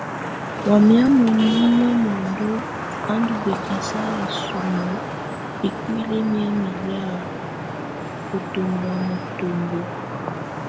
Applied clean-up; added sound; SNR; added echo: none; Traffic noise, roadway noise / Vehicle horn, car horn, honking; 6 dB; none.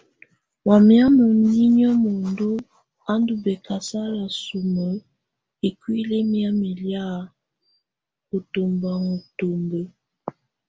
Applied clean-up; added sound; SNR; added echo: none; none; none; none.